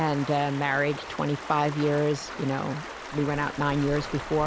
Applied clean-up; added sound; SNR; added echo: none; Stream; 11 dB; none.